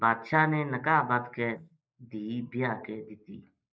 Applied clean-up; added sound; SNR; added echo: neural mask model Resemble Enhance denoiser.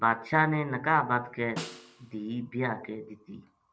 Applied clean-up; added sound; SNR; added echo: none; Snare drum; 15 dB; none.